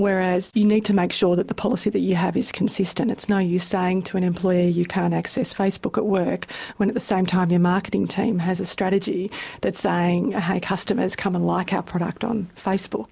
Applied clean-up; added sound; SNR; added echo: none; none; none; none.